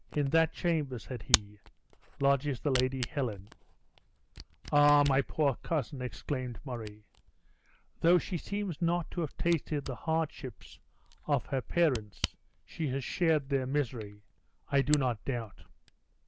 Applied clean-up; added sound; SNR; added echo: none; Camera; 12 dB; none.